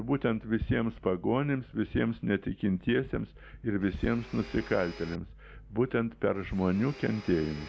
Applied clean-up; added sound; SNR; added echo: none; Domestic sounds, home sounds; 18 dB; none.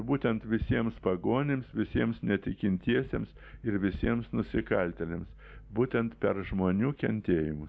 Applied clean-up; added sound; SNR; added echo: none; none; none; none.